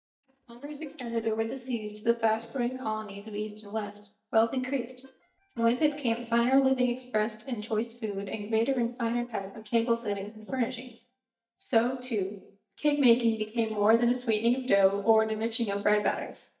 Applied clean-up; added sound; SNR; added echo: neural mask model DeepFilterNet 3.